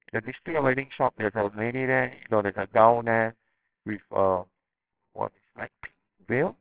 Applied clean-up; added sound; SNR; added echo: neural separator model SepFormer WHAMR!.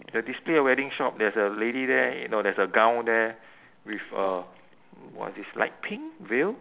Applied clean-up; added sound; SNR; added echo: none; none; none; none.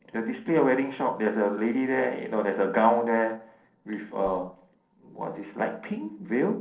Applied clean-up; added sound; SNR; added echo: neural separator model SepFormer DNS4.